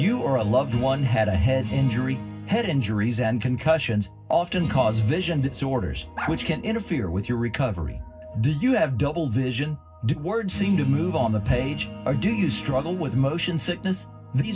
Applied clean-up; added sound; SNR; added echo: none; Bark; 13 dB; reverberation time 0.4 s.